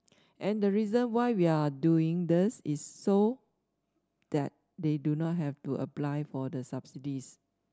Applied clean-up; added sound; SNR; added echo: none; none; none; none.